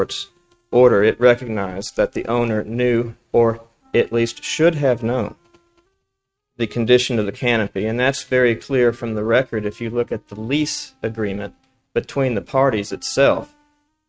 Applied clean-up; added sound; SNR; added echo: neural mask model RNNoise.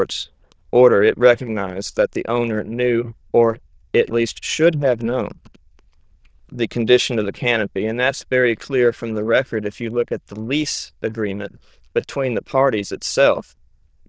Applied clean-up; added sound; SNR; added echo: neural diffusion model UNIVERSE++.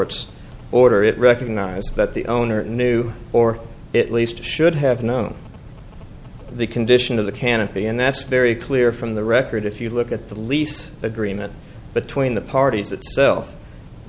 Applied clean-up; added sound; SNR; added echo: none; none; none; none.